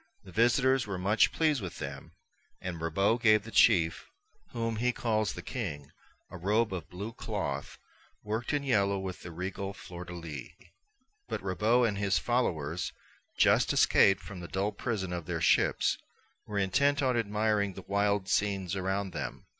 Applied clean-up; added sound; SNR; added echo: none; none; none; none.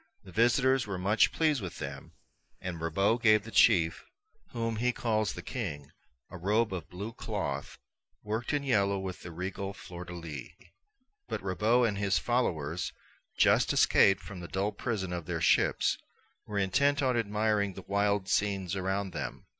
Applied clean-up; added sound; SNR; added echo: neural mask model Resemble Enhance denoiser.